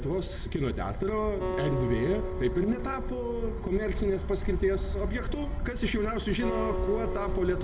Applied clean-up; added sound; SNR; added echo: none; Acoustic guitar; 10 dB; reverberation time 1.0 s.